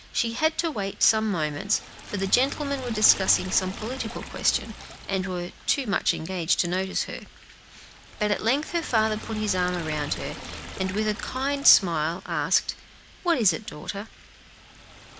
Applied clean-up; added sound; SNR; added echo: none; Liquid; 14 dB; none.